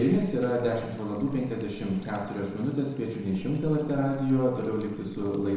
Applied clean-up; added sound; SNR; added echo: none; Stream; 19 dB; reverberation time 1.0 s.